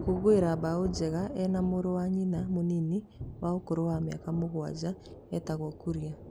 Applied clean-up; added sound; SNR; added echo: none; Thunder / Rain; 12 dB; none.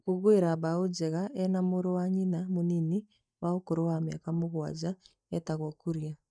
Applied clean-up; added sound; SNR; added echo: neural mask model DeepFilterNet 3.